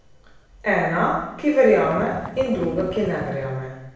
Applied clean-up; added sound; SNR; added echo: none; Bird; 17 dB; reverberation time 0.9 s.